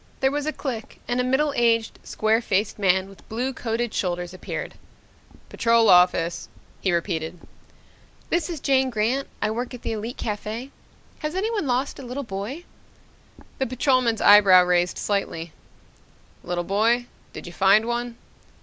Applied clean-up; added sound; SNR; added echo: none; none; none; none.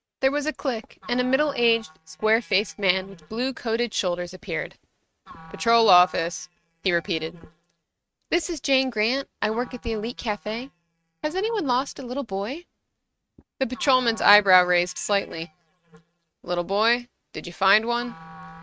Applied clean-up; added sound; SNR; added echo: neural mask model RNNoise.